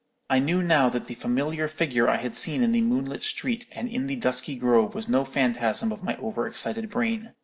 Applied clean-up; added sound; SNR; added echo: none; none; none; none.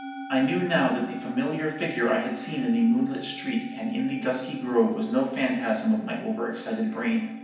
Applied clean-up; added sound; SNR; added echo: none; Musical instrument; 14 dB; reverberation time 0.9 s.